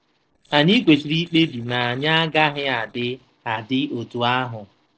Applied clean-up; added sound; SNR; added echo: neural separator model SepFormer DNS4.